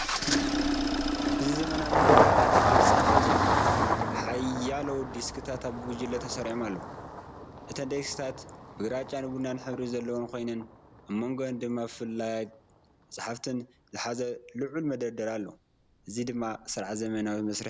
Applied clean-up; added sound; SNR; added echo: none; Engine starting; -5 dB; none.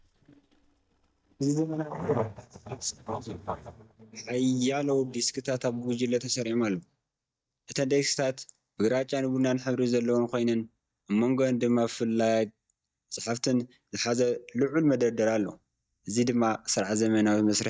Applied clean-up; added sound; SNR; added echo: neural mask model DeepFilterNet 3.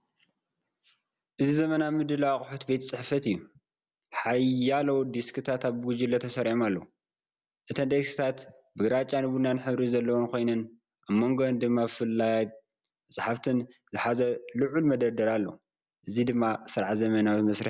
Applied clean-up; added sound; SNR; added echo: none; none; none; none.